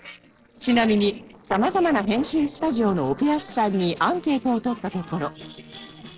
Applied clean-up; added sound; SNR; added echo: neural separator model SepFormer DNS4.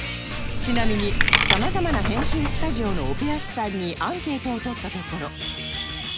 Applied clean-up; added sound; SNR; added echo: none; Coin (dropping); -4 dB; none.